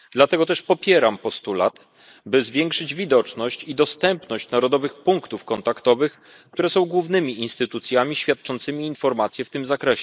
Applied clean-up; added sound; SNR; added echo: neural mask model Resemble Enhance denoiser.